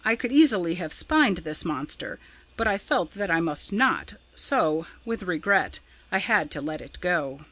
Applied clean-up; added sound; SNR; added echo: none; none; none; none.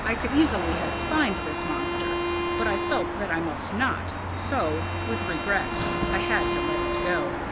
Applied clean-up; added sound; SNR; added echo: none; Car passing by / Traffic noise, roadway noise / Engine + Bowed string instrument; -1 dB; none.